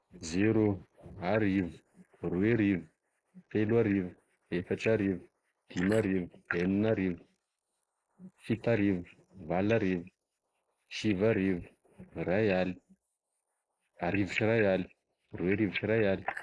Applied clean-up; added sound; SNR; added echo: neural mask model Resemble Enhance denoiser.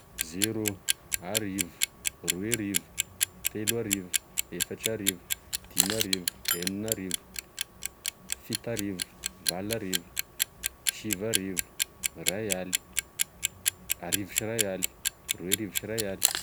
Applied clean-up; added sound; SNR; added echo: none; Clock; -4 dB; none.